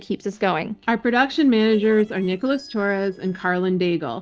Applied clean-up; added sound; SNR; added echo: neural separator model SepFormer DNS4.